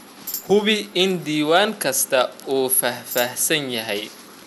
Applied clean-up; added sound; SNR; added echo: none; Tambourine; 16 dB; none.